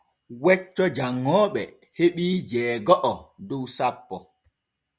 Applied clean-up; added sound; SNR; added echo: none; none; none; none.